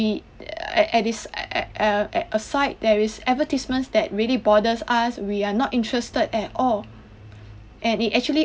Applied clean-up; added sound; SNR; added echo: none; none; none; none.